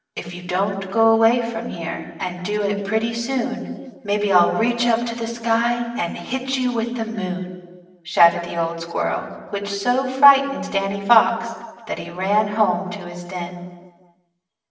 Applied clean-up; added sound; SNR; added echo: neural separator model SepFormer DNS4.